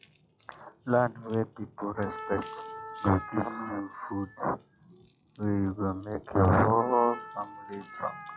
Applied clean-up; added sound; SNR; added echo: classical method log-MMSE.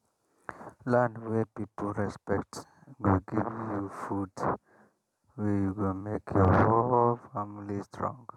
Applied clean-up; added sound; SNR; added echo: none; none; none; none.